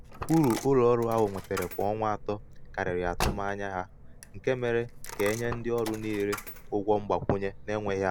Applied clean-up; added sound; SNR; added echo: none; Car + Coin (dropping); 10 dB; none.